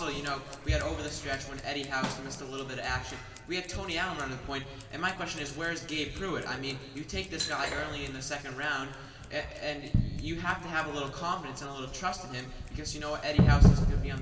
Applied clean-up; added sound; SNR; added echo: none; Scissors; 16 dB; reverberation time 2.2 s.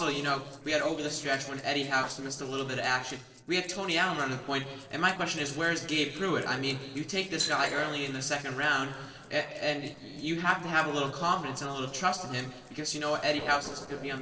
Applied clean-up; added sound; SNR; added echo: neural separator model SepFormer DNS4.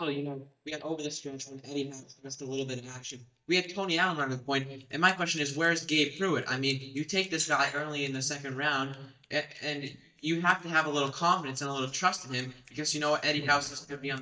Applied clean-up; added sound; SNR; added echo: neural mask model DeepFilterNet 3.